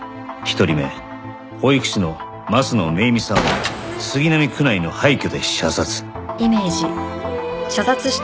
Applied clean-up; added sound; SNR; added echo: none; none; none; none.